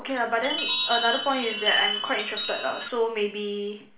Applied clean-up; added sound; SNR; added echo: none; Chime; 2 dB; reverberation time 0.4 s.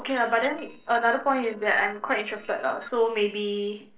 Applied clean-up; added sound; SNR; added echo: neural separator model SepFormer DNS4.